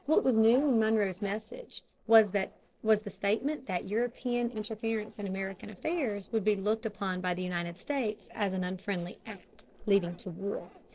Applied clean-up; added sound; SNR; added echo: neural separator model SepFormer DNS4.